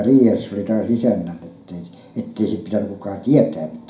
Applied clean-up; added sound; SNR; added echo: none; none; none; reverberation time 0.4 s.